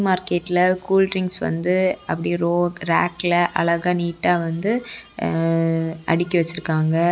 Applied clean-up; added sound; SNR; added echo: none; none; none; none.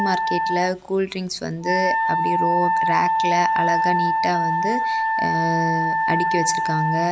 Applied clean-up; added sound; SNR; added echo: none; Wind instrument, woodwind instrument; -4 dB; none.